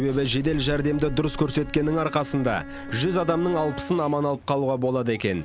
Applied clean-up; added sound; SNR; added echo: none; Bus / Engine + Bowed string instrument; 15 dB; none.